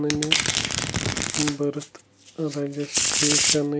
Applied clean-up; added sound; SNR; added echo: none; Domestic sounds, home sounds; -3 dB; none.